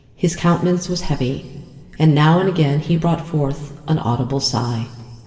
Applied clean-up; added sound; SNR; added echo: none; none; none; reverberation time 2.6 s.